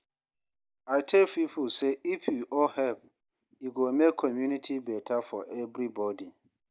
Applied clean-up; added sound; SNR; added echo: none; none; none; none.